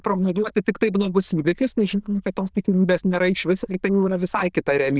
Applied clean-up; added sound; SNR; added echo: neural diffusion model UNIVERSE++.